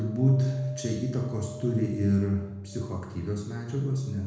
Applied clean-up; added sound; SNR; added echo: none; Wind; 19 dB; reverberation time 1.0 s.